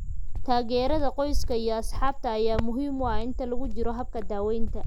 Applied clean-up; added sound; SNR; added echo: none; Cricket; -3 dB; none.